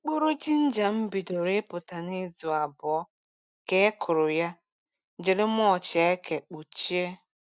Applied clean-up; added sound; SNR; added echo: neural mask model DeepFilterNet 3.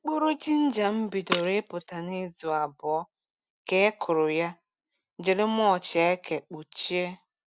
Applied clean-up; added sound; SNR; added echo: none; Shatter; 12 dB; none.